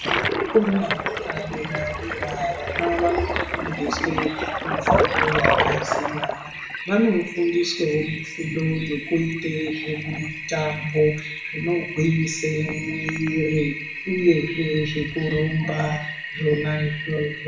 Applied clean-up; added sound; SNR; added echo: none; Toilet flush; 3 dB; reverberation time 0.7 s.